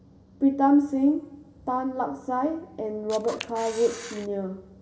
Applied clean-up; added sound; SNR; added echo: none; Camera; 14 dB; reverberation time 1.4 s.